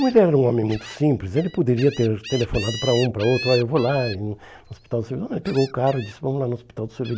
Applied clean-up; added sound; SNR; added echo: none; Gull, seagull; 15 dB; none.